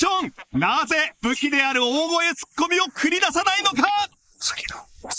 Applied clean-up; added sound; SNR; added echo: neural mask model Resemble Enhance denoiser.